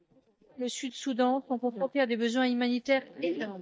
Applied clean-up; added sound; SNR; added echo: neural mask model DeepFilterNet 3.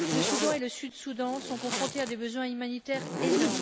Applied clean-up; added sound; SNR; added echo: none; Zipper (clothing); 0 dB; none.